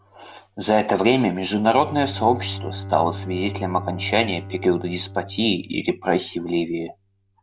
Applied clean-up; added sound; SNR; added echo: none; Bowed string instrument; 13 dB; none.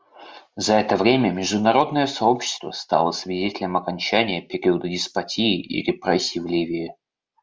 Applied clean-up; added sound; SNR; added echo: none; none; none; none.